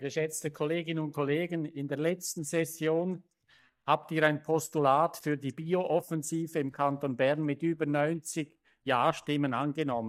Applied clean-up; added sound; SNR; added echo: neural mask model DeepFilterNet 3.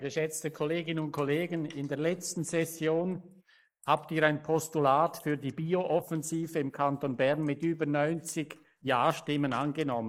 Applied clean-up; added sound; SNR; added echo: neural mask model Resemble Enhance denoiser.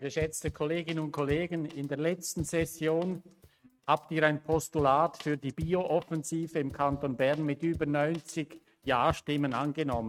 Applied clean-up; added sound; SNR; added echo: neural mask model RNNoise.